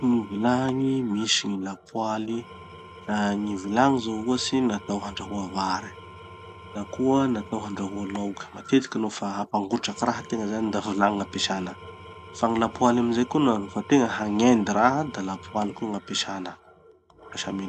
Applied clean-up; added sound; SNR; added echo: none; Engine / Tools; 18 dB; none.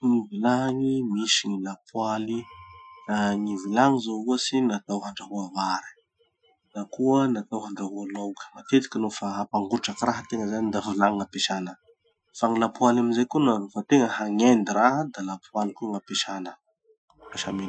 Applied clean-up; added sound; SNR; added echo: classical method Wiener filter.